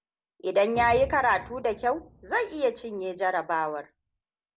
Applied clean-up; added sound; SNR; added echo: none; Explosion; 18 dB; none.